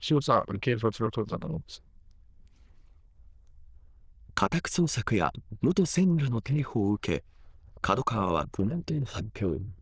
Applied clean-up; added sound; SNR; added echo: neural diffusion model UNIVERSE++.